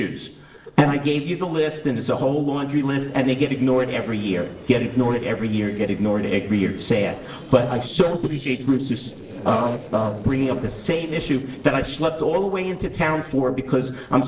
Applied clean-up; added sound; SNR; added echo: neural separator model SepFormer DNS4.